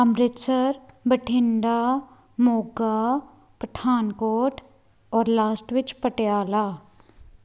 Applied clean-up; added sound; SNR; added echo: none; none; none; none.